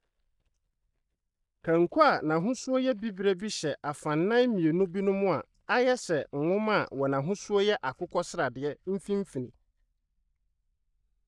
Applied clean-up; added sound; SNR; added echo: neural mask model DeepFilterNet 3.